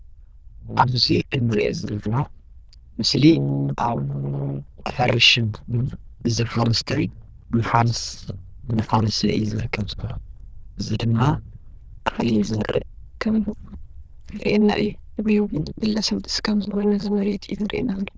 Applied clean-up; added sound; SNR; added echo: neural diffusion model UNIVERSE++.